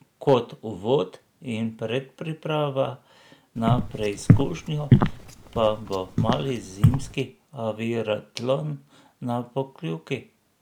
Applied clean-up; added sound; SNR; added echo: none; Walk, footsteps; -4 dB; none.